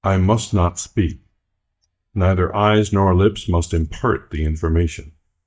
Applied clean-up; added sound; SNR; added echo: neural mask model DeepFilterNet 3.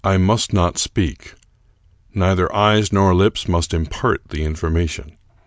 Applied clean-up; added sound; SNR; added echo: none; none; none; none.